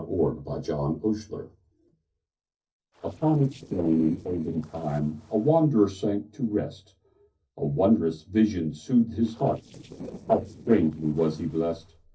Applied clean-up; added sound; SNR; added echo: neural separator model SepFormer DNS4.